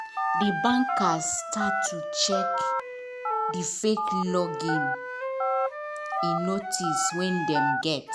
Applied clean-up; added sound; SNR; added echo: none; Wind instrument, woodwind instrument + Telephone; 0 dB; none.